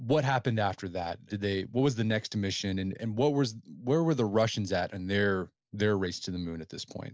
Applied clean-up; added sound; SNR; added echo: none; none; none; none.